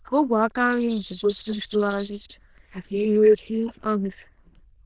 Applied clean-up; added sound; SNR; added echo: neural diffusion model UNIVERSE++.